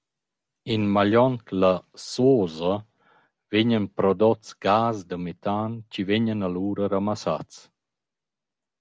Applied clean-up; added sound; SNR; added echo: none; none; none; none.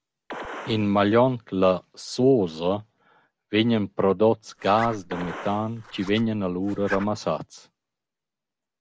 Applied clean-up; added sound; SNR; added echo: none; Zipper (clothing) + Gunshot, gunfire; 14 dB; none.